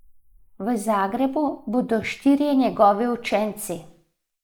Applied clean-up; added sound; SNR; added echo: neural mask model Resemble Enhance denoiser.